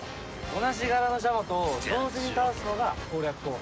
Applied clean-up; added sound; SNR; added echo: none; none; none; none.